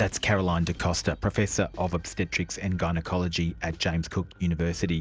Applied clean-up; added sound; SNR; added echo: none; none; none; none.